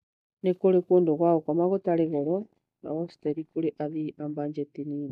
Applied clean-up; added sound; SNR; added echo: neural mask model DeepFilterNet 3.